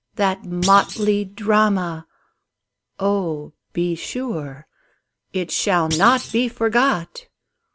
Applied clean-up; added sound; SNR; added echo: none; Thump, thud; 12 dB; none.